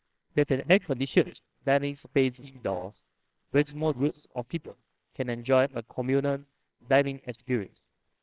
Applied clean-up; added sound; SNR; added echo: neural separator model SepFormer WHAMR!.